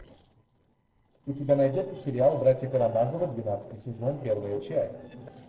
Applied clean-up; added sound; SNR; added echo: neural separator model SepFormer DNS4.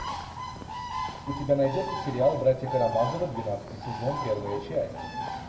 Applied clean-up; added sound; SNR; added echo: none; Bird; 6 dB; reverberation time 1.2 s.